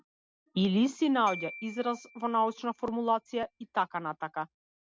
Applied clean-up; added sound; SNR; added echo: none; Glockenspiel; 18 dB; none.